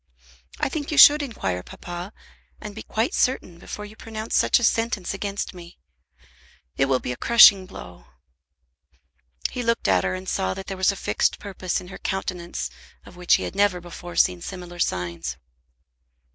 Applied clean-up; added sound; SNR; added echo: none; none; none; none.